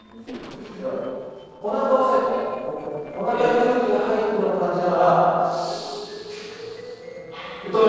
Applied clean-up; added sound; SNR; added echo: neural separator model SepFormer DNS4.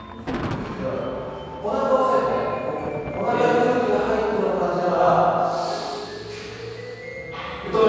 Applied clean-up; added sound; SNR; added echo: none; Thunder; 14 dB; reverberation time 2.2 s.